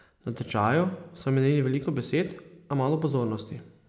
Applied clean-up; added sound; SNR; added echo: none; none; none; none.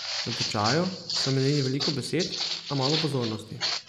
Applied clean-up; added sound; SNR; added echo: none; Walk, footsteps; 3 dB; none.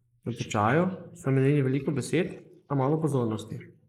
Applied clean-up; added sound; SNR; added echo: neural mask model Resemble Enhance denoiser.